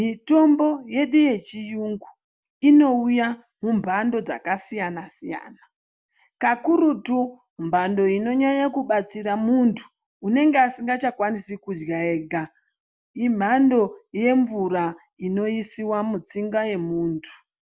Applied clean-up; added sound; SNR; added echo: none; none; none; none.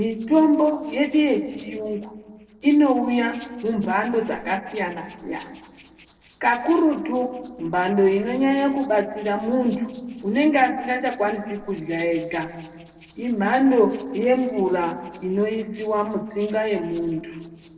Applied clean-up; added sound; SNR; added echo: neural separator model SepFormer DNS4.